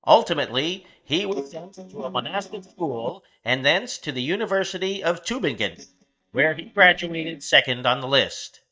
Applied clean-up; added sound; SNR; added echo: neural mask model DeepFilterNet 3.